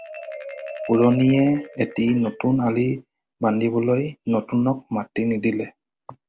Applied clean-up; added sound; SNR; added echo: none; Marimba, xylophone; 18 dB; none.